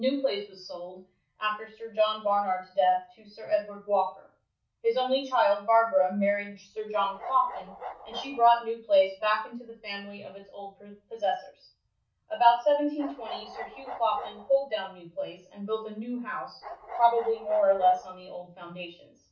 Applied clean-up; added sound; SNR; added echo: none; Bark; 13 dB; reverberation time 0.3 s.